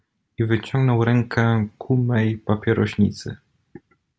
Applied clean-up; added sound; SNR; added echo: none; none; none; none.